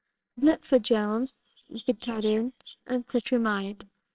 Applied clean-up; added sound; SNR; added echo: neural separator model SepFormer WHAMR!.